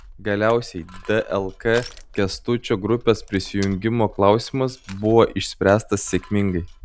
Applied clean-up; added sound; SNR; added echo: none; Crushing; 19 dB; none.